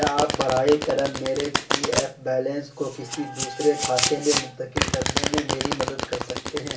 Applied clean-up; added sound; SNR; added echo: none; Domestic sounds, home sounds; 2 dB; reverberation time 0.2 s.